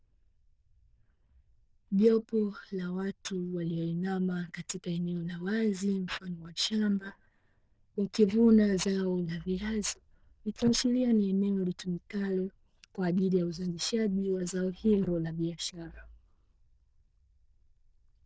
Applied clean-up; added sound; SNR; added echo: neural diffusion model UNIVERSE++.